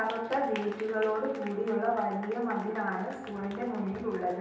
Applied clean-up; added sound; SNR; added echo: none; Applause; 18 dB; reverberation time 0.9 s.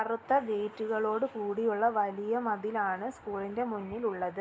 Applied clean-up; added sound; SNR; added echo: none; none; none; none.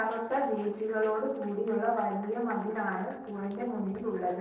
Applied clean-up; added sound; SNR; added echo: neural separator model SepFormer DNS4.